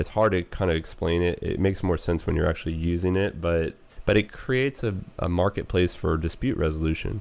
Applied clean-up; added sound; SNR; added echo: none; none; none; none.